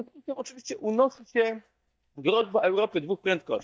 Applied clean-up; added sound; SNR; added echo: neural mask model DeepFilterNet 3.